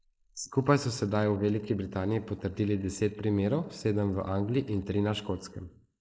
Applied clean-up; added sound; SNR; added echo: neural mask model Resemble Enhance denoiser.